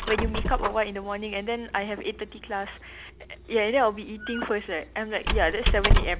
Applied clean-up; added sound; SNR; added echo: none; Squeak; 0 dB; none.